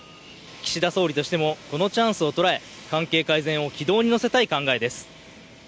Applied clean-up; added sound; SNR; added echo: none; none; none; none.